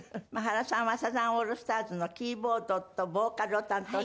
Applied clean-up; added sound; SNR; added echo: none; none; none; none.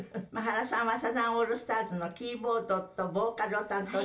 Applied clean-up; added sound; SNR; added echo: none; none; none; reverberation time 0.2 s.